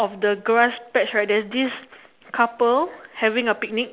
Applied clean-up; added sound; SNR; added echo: none; none; none; none.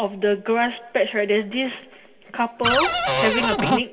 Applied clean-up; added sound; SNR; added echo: none; Cupboard open or close; -2 dB; reverberation time 2.3 s.